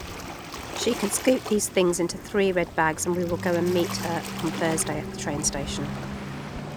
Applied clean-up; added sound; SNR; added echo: none; Waves, surf; 7 dB; none.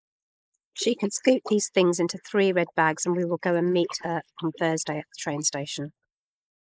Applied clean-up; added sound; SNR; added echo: neural mask model Resemble Enhance denoiser.